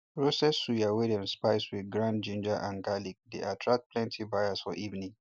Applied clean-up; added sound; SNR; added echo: none; none; none; none.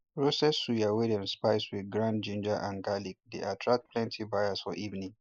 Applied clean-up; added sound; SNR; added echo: neural mask model Resemble Enhance denoiser.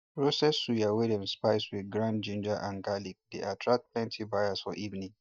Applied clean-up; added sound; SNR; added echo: neural mask model DeepFilterNet 3.